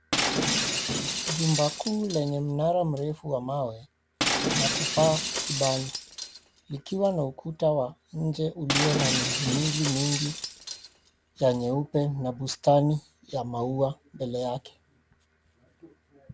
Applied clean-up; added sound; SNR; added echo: none; Shatter; 2 dB; none.